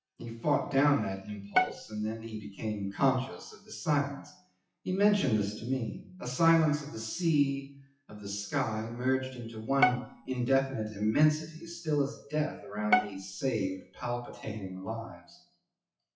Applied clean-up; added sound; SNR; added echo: classical method WPE with log-MMSE.